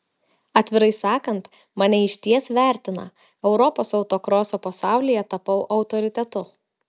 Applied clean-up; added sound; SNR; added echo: none; none; none; none.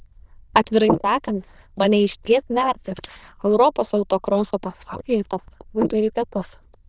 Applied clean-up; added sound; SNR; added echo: neural diffusion model UNIVERSE++.